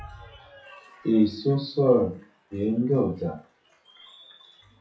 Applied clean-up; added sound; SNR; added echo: classical method WPE with log-MMSE.